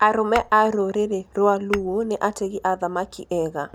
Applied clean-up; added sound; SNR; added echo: none; Tap / Glass; 16 dB; none.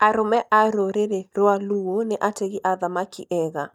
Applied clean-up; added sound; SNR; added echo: neural mask model DeepFilterNet 3.